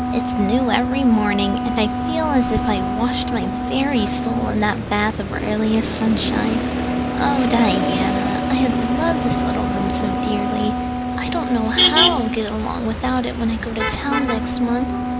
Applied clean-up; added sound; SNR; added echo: none; Motor vehicle (road) + Wind instrument, woodwind instrument; 0 dB; none.